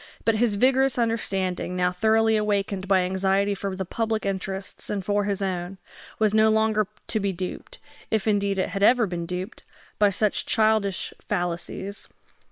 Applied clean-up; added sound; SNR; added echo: neural separator model SepFormer WHAM!.